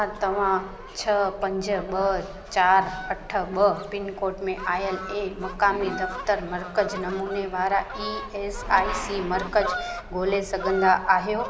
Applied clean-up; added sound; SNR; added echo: none; Fowl; 11 dB; none.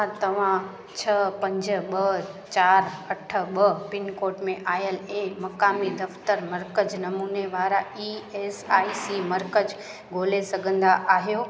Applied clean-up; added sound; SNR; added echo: none; none; none; none.